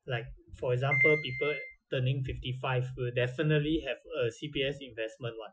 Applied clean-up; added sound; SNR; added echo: classical method Wiener filter.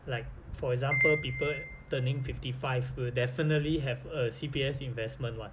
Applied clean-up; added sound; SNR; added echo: none; Piano; 3 dB; none.